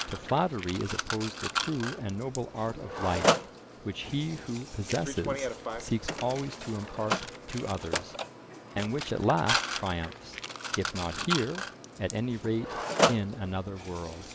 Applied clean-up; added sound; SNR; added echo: none; Mechanisms; 1 dB; none.